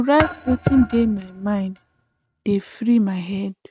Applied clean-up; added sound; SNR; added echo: neural mask model RNNoise.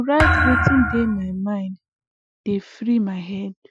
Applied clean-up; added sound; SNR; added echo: classical method Wiener filter.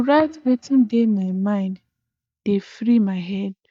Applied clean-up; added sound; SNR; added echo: neural mask model DeepFilterNet 3.